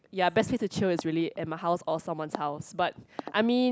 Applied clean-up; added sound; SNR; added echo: none; none; none; none.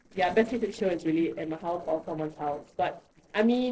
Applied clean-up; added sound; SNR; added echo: neural separator model SepFormer DNS4.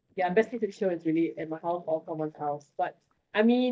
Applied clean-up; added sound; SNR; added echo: neural mask model DeepFilterNet 3.